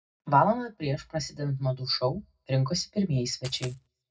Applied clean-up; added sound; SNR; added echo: none; Coin (dropping); 15 dB; reverberation time 0.4 s.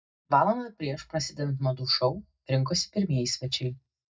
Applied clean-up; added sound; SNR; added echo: neural mask model DeepFilterNet 3.